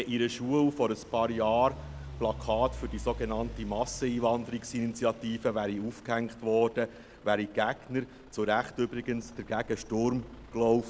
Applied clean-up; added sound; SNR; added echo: none; Idling / Truck; 16 dB; none.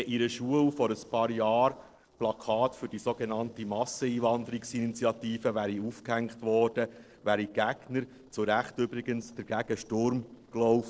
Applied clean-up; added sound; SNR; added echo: neural separator model SepFormer DNS4.